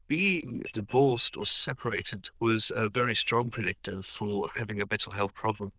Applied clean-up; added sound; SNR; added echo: neural diffusion model UNIVERSE++.